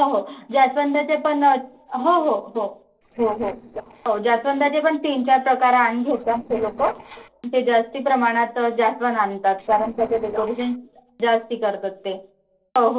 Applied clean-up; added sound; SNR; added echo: neural separator model SepFormer DNS4.